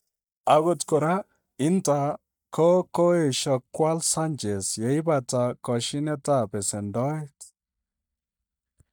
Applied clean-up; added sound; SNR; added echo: neural mask model DeepFilterNet 3.